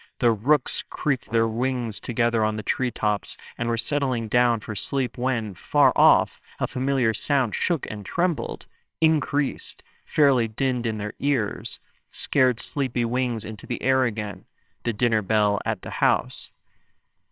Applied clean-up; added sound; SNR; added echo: neural separator model SepFormer WHAMR!.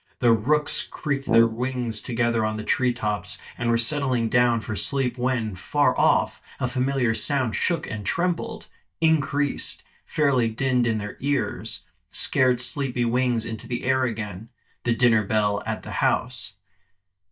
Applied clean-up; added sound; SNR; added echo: neural mask model DeepFilterNet 3.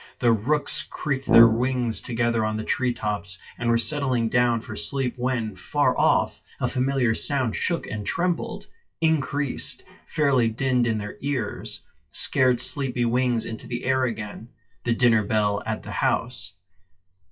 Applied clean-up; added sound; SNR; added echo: classical method WPE with log-MMSE.